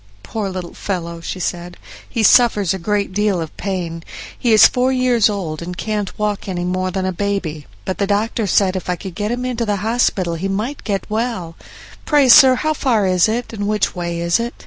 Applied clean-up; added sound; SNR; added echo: none; none; none; none.